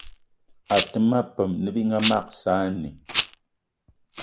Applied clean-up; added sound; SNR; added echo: none; Rattle; 6 dB; none.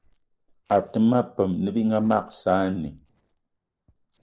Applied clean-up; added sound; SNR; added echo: neural separator model SepFormer DNS4.